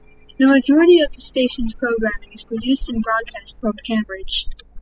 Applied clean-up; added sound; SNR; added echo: classical method spectral subtraction.